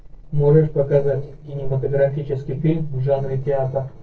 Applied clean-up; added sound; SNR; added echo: neural separator model SepFormer DNS4.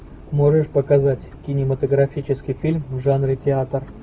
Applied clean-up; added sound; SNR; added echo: none; none; none; none.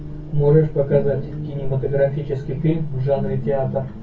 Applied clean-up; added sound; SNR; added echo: none; Guitar; 11 dB; reverberation time 0.2 s.